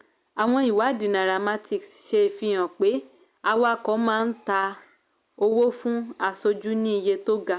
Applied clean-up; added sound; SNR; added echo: none; none; none; none.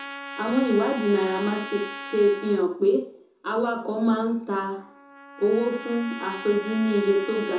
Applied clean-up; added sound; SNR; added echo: none; Trumpet; 14 dB; reverberation time 0.5 s.